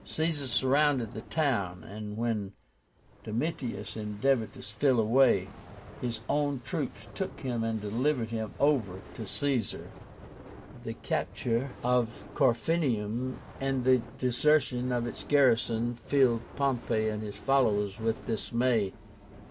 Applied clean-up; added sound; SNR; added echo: none; Fire; 18 dB; none.